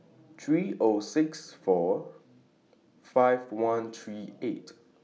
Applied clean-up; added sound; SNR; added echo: none; none; none; none.